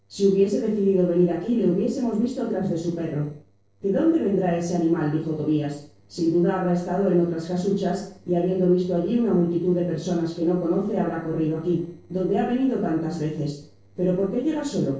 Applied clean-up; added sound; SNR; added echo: neural separator model SepFormer DNS4.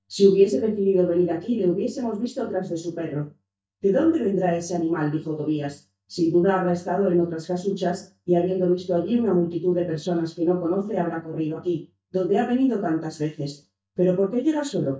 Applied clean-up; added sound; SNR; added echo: neural mask model DeepFilterNet 3.